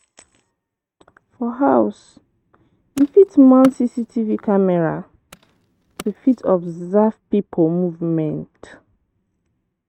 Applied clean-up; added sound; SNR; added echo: neural mask model RNNoise.